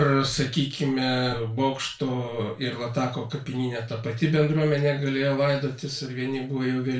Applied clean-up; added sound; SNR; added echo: none; none; none; reverberation time 0.3 s.